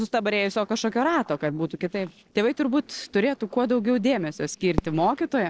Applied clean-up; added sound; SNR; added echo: neural separator model SepFormer DNS4.